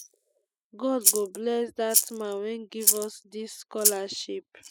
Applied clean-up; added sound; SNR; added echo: classical method spectral subtraction.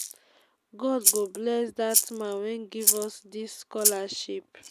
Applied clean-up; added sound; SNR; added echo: none; Rattle (instrument); -2 dB; none.